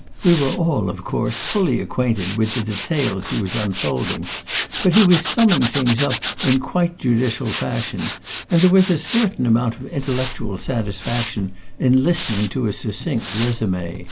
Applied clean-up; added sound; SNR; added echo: none; Tools; 9 dB; none.